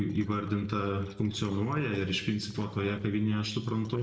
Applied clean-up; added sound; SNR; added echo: neural separator model SepFormer DNS4.